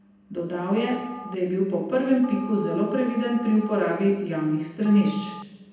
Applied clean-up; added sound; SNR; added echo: none; Telephone; 18 dB; reverberation time 0.9 s.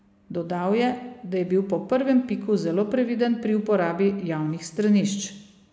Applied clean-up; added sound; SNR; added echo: none; none; none; none.